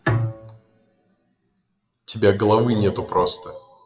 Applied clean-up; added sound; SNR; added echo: classical method WPE with log-MMSE.